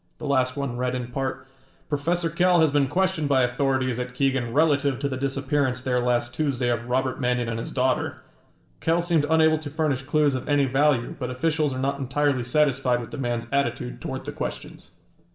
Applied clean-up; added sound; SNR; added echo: none; none; none; reverberation time 0.6 s.